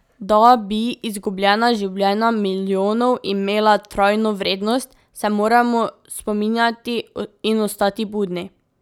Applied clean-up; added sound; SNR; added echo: none; none; none; none.